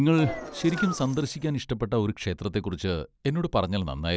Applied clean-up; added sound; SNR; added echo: none; Engine; 10 dB; none.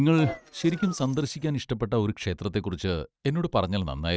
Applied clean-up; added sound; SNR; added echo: neural mask model RNNoise.